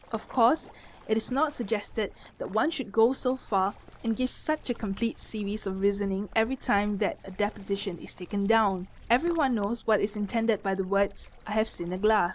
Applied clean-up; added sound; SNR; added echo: none; Waves, surf + Tools; 19 dB; none.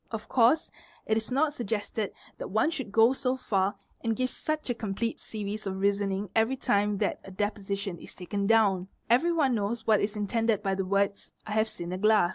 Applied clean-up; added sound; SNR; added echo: none; none; none; none.